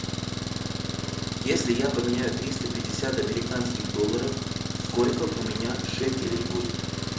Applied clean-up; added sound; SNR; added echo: none; Engine; 1 dB; none.